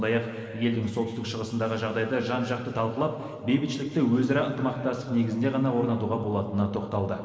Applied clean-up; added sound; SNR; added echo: none; none; none; reverberation time 2.5 s.